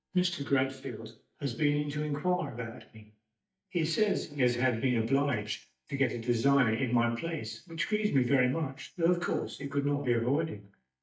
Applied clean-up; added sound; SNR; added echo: neural mask model DeepFilterNet 3.